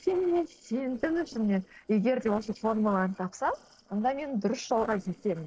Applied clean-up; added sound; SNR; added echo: neural separator model SepFormer DNS4.